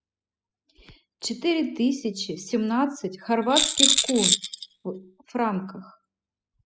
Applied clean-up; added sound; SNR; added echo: classical method spectral subtraction.